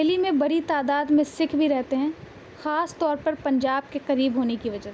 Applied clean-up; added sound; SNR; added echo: none; none; none; none.